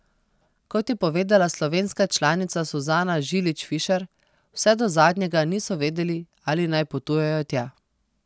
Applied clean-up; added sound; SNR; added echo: none; none; none; none.